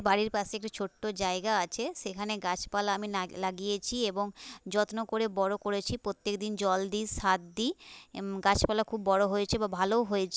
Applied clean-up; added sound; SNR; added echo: none; none; none; none.